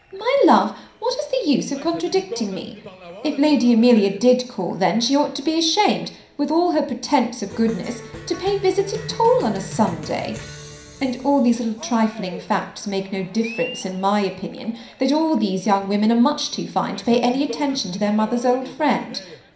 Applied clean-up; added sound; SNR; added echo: none; Cheering; 18 dB; reverberation time 0.5 s.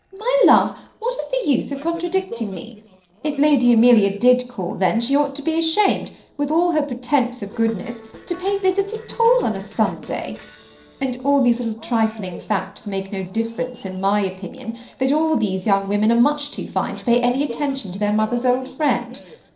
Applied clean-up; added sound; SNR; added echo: neural separator model SepFormer DNS4.